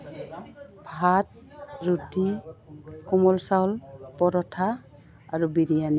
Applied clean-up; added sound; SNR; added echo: none; none; none; none.